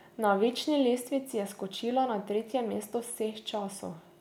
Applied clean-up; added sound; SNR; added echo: none; none; none; none.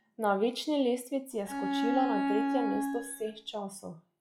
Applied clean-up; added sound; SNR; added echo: classical method log-MMSE.